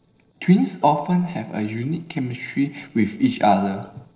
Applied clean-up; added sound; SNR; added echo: neural separator model SepFormer DNS4.